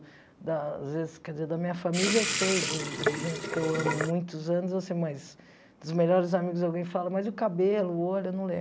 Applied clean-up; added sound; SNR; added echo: none; Sink (filling or washing) / Water tap, faucet; 1 dB; none.